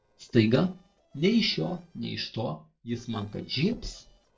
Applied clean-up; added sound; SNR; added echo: neural separator model SepFormer DNS4.